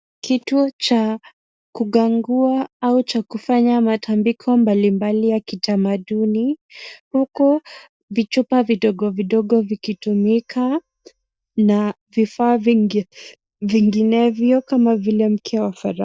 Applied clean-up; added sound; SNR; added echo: neural mask model DeepFilterNet 3.